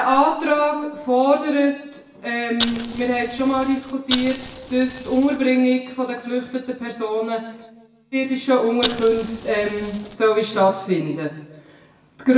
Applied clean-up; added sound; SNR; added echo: none; Fire; 10 dB; reverberation time 1.0 s.